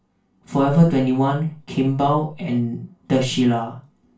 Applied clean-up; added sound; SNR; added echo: none; none; none; reverberation time 0.2 s.